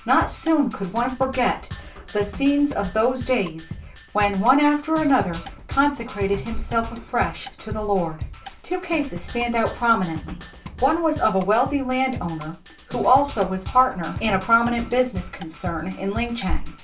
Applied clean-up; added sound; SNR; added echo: none; Percussion; 14 dB; reverberation time 0.2 s.